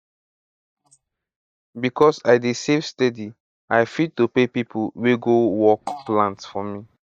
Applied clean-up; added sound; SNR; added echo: neural mask model DeepFilterNet 3.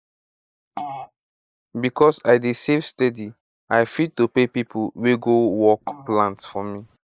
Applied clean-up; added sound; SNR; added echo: neural mask model Resemble Enhance denoiser.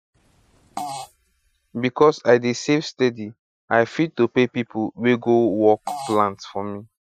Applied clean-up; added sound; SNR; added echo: classical method Wiener filter.